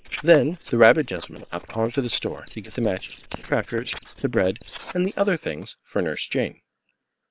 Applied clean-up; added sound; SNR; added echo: neural separator model SepFormer WHAM!.